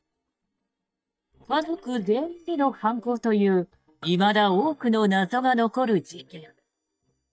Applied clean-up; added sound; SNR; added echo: neural mask model DeepFilterNet 3.